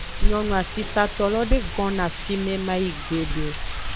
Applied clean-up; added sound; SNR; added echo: none; Wind; 0 dB; none.